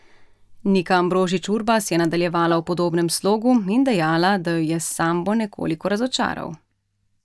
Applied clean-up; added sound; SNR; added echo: neural mask model DeepFilterNet 3.